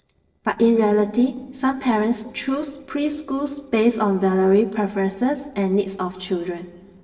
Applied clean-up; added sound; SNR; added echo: neural separator model SepFormer DNS4.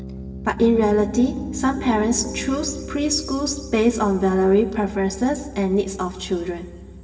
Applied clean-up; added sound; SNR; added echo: none; Piano; 11 dB; reverberation time 2.9 s.